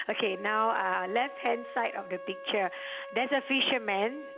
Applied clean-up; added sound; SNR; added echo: none; Wind instrument, woodwind instrument; 13 dB; none.